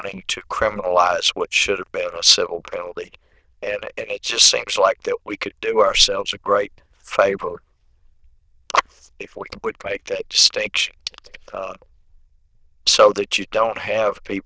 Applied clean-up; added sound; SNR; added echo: neural diffusion model UNIVERSE++.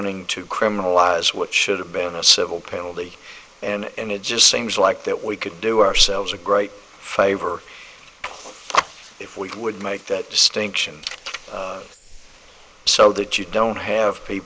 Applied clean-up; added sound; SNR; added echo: neural mask model Resemble Enhance denoiser.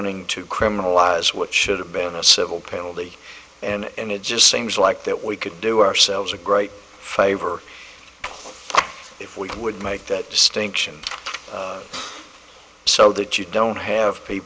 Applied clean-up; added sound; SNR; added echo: none; none; none; none.